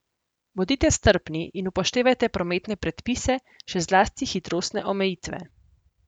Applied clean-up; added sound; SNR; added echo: none; none; none; none.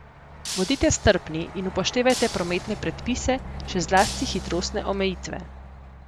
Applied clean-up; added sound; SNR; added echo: none; Truck + Shatter; 10 dB; none.